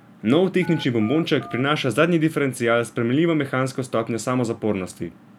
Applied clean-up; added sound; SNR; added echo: none; Telephone; 17 dB; none.